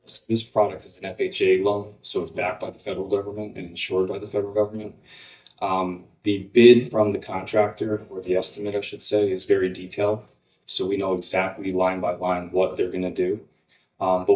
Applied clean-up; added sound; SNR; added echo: neural mask model DeepFilterNet 3.